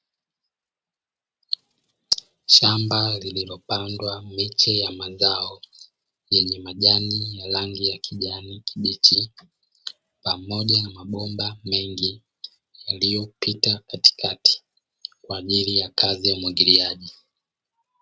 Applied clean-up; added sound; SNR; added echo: none; none; none; none.